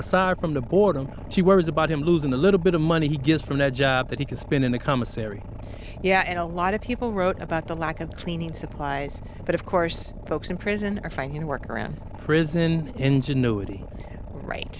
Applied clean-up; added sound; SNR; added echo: none; Boat, Water vehicle; 12 dB; none.